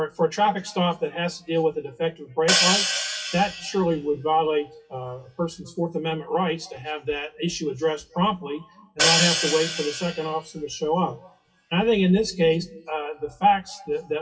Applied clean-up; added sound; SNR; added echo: classical method WPE with log-MMSE.